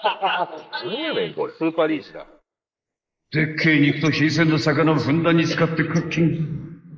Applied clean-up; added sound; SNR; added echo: neural mask model Resemble Enhance denoiser.